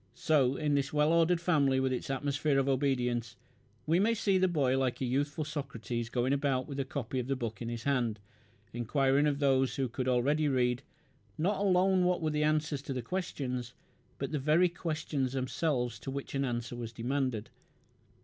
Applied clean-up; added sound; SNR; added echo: none; none; none; none.